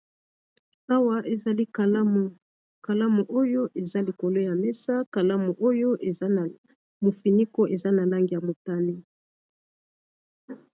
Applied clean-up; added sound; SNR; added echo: none; none; none; none.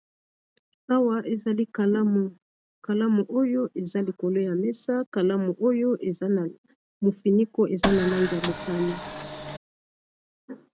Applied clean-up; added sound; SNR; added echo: none; Printer; 6 dB; none.